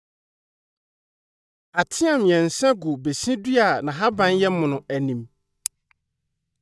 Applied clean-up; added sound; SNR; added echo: neural mask model DeepFilterNet 3.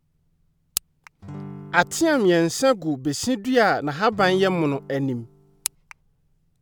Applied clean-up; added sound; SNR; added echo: none; Acoustic guitar / Strum; 17 dB; none.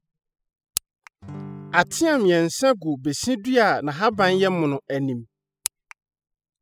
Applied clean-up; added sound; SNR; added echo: classical method spectral subtraction.